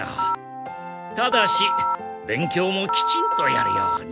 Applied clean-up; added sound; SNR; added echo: none; Telephone; -1 dB; none.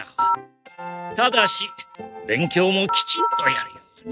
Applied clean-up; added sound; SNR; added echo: neural mask model RNNoise.